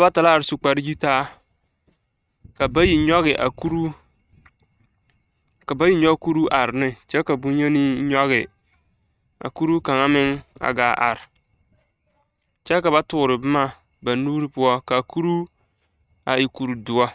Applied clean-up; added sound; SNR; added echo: neural mask model RNNoise.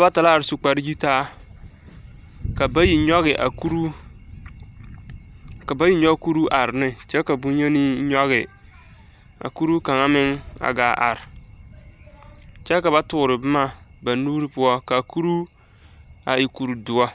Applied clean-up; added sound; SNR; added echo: none; Thunder; 17 dB; none.